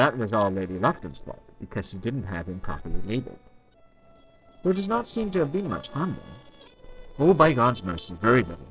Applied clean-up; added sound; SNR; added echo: neural separator model SepFormer DNS4.